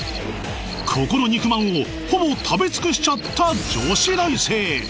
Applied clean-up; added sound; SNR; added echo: none; Cricket; 18 dB; none.